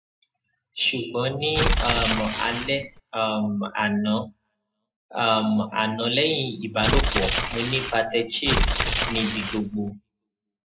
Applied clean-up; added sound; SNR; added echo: none; Tearing; -1 dB; reverberation time 0.2 s.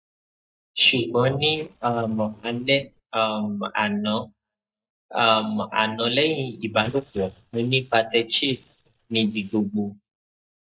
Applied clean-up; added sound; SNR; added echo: neural mask model DeepFilterNet 3.